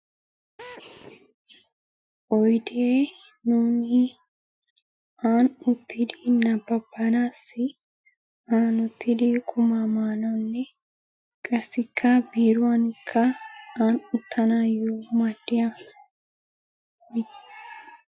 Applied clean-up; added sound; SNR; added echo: classical method Wiener filter.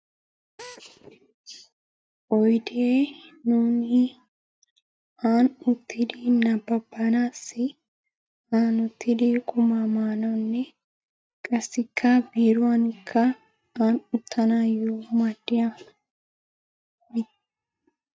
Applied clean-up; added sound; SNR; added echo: neural mask model RNNoise.